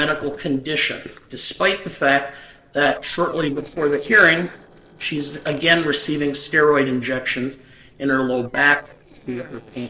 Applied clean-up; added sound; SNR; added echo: neural separator model SepFormer DNS4.